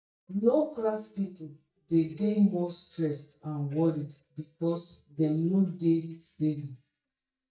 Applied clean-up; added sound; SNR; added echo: neural mask model DeepFilterNet 3.